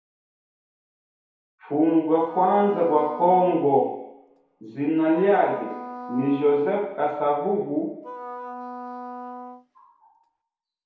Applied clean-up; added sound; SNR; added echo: none; Wind instrument, woodwind instrument; 14 dB; reverberation time 2.1 s.